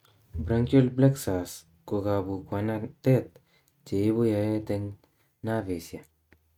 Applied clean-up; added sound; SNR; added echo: neural mask model RNNoise.